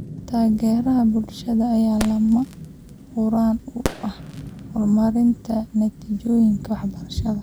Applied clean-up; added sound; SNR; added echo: none; Rain / Thunderstorm + Fireworks; 13 dB; none.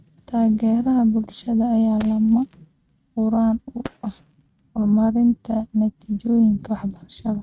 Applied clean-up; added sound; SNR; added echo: neural mask model RNNoise.